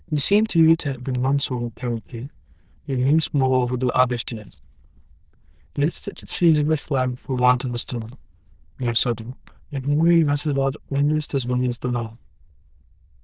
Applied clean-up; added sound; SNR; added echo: neural diffusion model UNIVERSE++.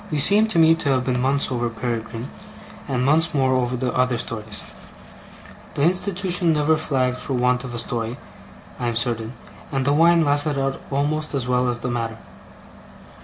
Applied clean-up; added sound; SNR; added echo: none; none; none; none.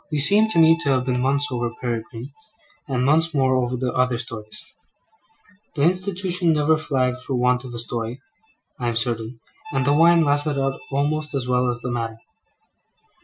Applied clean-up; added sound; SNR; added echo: classical method Wiener filter.